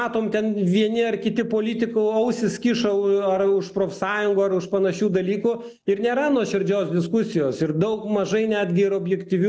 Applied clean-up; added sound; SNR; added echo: none; none; none; none.